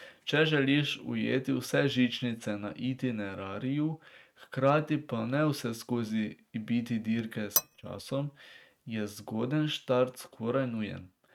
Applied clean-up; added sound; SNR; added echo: neural mask model RNNoise.